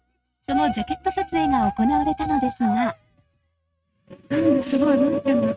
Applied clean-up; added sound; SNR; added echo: neural mask model RNNoise.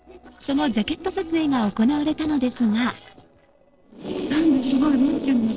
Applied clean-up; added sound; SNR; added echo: neural separator model SepFormer DNS4.